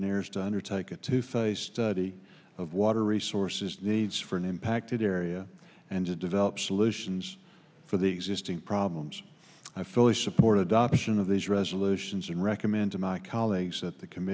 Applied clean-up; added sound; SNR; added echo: none; none; none; none.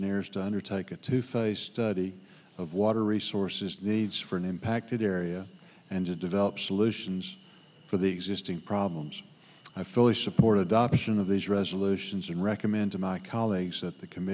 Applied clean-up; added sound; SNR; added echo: none; Frog; 14 dB; none.